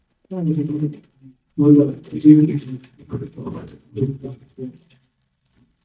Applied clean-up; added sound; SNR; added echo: neural mask model DeepFilterNet 3.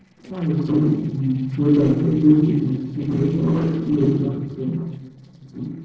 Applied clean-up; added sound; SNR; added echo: neural separator model SepFormer DNS4.